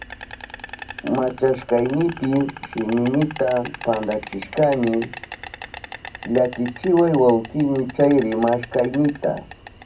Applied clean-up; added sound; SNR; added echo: none; Insect; 15 dB; reverberation time 0.4 s.